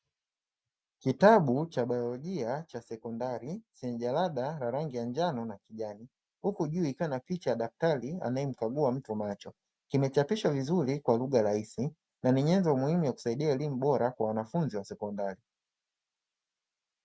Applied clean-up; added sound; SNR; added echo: none; none; none; none.